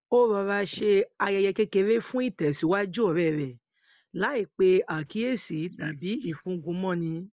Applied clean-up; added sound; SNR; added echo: neural mask model Resemble Enhance denoiser.